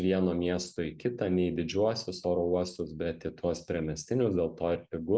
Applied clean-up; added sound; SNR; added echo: none; none; none; none.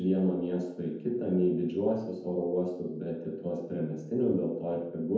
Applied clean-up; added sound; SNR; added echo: none; none; none; reverberation time 0.9 s.